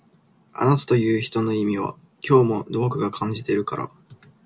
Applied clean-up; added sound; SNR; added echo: none; none; none; none.